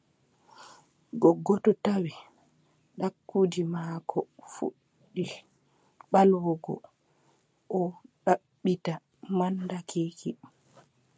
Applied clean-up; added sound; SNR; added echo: none; none; none; none.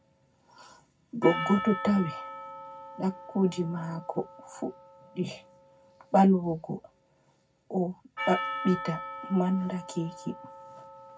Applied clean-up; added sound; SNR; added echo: none; Percussion; 10 dB; reverberation time 0.4 s.